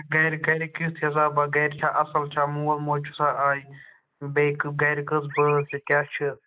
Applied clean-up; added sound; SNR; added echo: neural mask model Resemble Enhance denoiser.